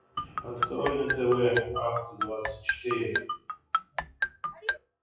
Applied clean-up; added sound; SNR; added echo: classical method WPE with log-MMSE.